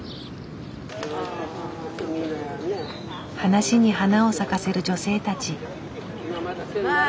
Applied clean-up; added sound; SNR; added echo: none; none; none; none.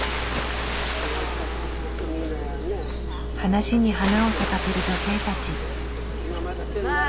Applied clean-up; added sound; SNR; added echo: none; Engine + Water; 1 dB; none.